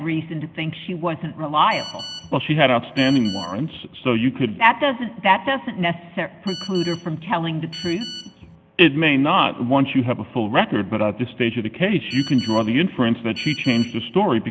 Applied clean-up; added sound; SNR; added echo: none; Telephone; 16 dB; none.